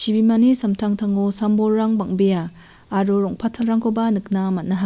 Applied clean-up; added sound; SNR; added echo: none; none; none; none.